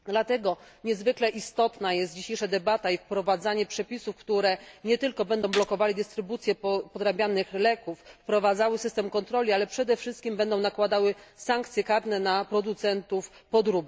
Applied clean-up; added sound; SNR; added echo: none; Gunshot, gunfire; 14 dB; none.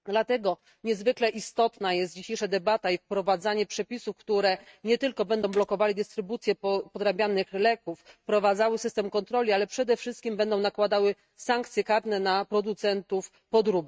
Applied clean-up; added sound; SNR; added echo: neural mask model RNNoise.